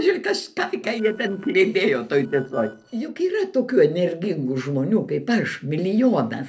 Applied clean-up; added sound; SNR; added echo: neural separator model SepFormer DNS4.